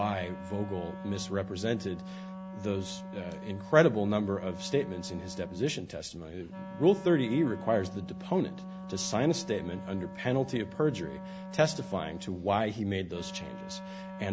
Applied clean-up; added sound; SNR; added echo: none; Wind instrument, woodwind instrument; 11 dB; none.